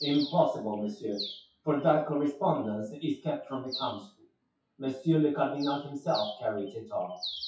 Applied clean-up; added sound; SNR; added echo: classical method WPE with log-MMSE.